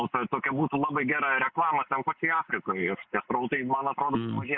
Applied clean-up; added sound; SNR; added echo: neural mask model Resemble Enhance denoiser.